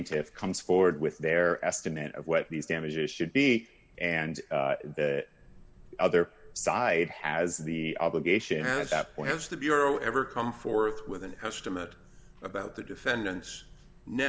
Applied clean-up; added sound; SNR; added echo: none; none; none; none.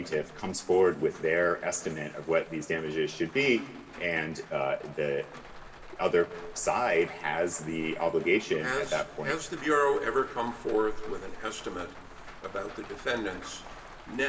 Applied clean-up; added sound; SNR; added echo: none; Rain; 19 dB; reverberation time 2.9 s.